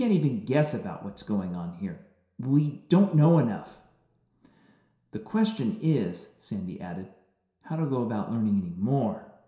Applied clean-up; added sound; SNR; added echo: none; none; none; reverberation time 0.7 s.